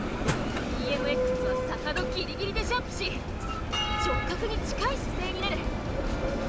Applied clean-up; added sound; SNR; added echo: none; Bell; -4 dB; none.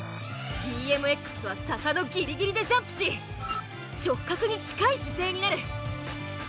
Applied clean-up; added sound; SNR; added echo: none; none; none; none.